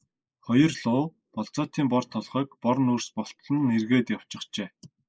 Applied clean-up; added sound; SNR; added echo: neural mask model Resemble Enhance denoiser.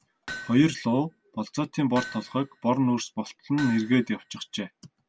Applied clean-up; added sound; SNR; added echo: none; Hammer; 17 dB; none.